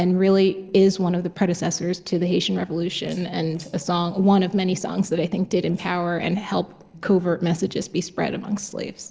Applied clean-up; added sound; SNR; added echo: neural separator model SepFormer DNS4.